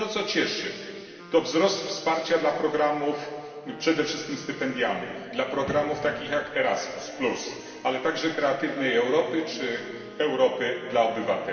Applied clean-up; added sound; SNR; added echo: none; Wind instrument, woodwind instrument; 19 dB; reverberation time 2.4 s.